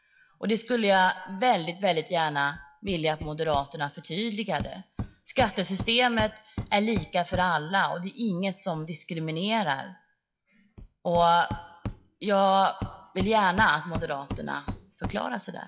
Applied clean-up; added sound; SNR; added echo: classical method log-MMSE.